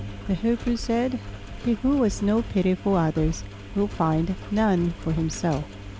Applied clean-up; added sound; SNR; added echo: none; Engine; 10 dB; none.